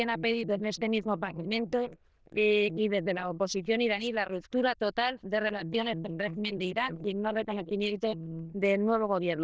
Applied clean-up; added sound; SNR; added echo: neural diffusion model UNIVERSE++.